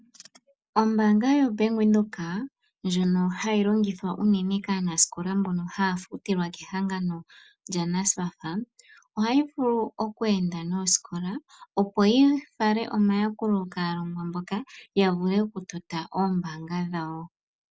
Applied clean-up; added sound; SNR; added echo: none; none; none; none.